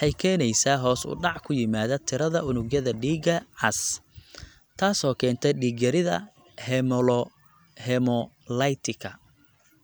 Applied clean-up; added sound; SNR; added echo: none; none; none; none.